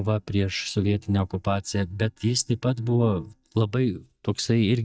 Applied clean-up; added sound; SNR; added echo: neural mask model DeepFilterNet 3.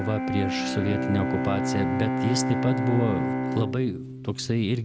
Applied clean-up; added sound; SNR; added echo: none; Bowed string instrument; 1 dB; none.